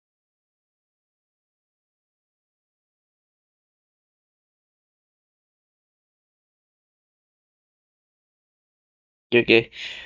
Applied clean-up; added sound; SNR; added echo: neural mask model DeepFilterNet 3.